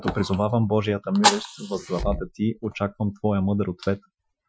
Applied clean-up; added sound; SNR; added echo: classical method Wiener filter.